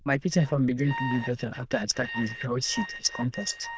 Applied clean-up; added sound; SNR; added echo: neural diffusion model UNIVERSE++.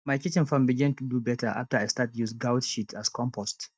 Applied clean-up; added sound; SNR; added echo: neural mask model DeepFilterNet 3.